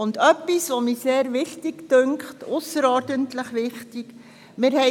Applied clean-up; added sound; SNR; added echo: none; none; none; none.